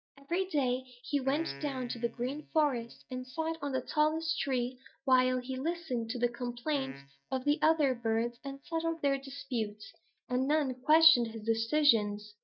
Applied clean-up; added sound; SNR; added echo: neural mask model DeepFilterNet 3.